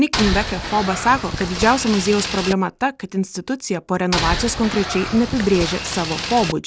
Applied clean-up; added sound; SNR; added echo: none; Boat, Water vehicle; 5 dB; none.